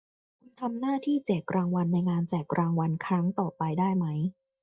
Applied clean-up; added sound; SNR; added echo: neural mask model DeepFilterNet 3.